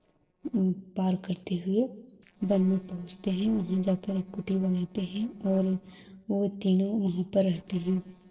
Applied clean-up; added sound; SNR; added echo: neural separator model SepFormer DNS4.